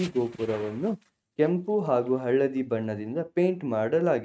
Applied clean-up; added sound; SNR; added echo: neural mask model RNNoise.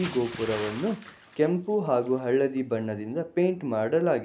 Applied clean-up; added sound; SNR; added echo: none; Bathtub (filling or washing) / Splash, splatter; 17 dB; none.